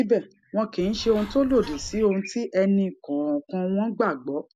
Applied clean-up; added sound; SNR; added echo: none; Bird; 15 dB; none.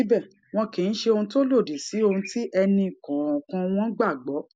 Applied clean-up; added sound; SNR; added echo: none; none; none; none.